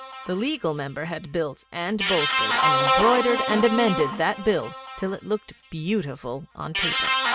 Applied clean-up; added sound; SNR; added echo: none; Guitar; 1 dB; none.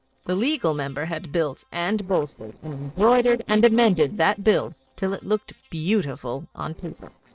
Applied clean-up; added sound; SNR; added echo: neural separator model SepFormer DNS4.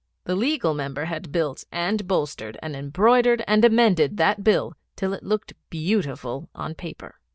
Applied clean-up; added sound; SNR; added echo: none; none; none; none.